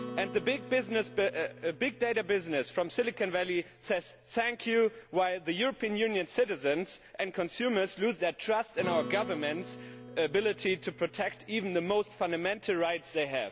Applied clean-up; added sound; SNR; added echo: none; Acoustic guitar; 16 dB; none.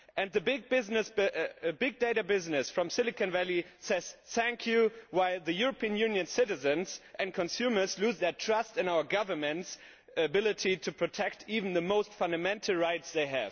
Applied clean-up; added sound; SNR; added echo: none; none; none; none.